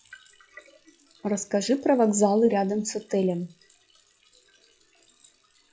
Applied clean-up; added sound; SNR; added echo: classical method log-MMSE.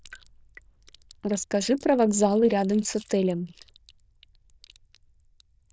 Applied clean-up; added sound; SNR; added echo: neural diffusion model UNIVERSE++.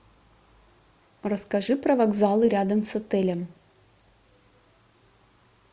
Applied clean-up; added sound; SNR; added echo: none; none; none; none.